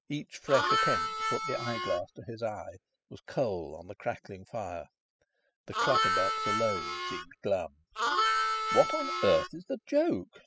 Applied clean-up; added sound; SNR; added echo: classical method spectral subtraction.